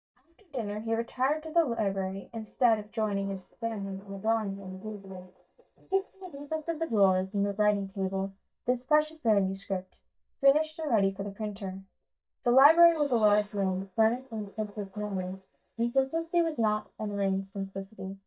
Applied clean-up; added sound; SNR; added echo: neural mask model DeepFilterNet 3.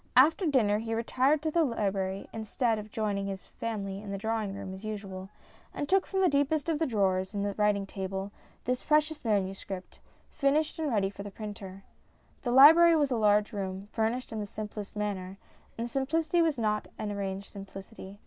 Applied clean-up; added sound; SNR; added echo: none; none; none; none.